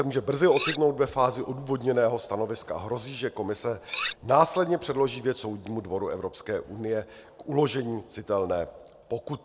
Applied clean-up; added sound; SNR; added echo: none; Cutlery, silverware; 6 dB; none.